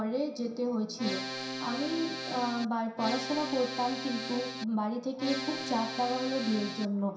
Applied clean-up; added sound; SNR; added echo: none; Accordion; 5 dB; reverberation time 0.5 s.